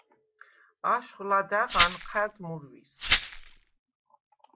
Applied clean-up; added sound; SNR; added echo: none; Glass; -5 dB; none.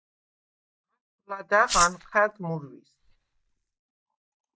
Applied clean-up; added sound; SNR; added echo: neural mask model DeepFilterNet 3.